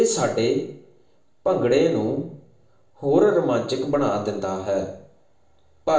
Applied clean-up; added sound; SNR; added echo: none; none; none; reverberation time 0.5 s.